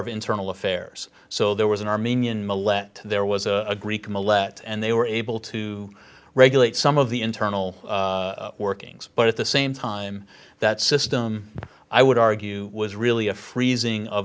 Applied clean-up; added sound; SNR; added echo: none; none; none; none.